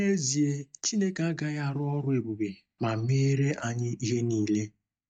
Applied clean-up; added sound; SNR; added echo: neural mask model DeepFilterNet 3.